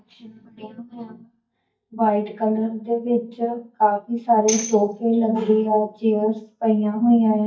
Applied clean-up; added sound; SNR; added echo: neural mask model DeepFilterNet 3.